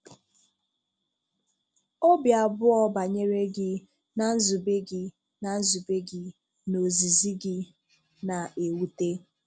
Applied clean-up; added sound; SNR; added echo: none; none; none; none.